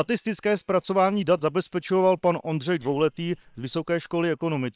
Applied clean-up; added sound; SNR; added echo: neural separator model SepFormer WHAM!.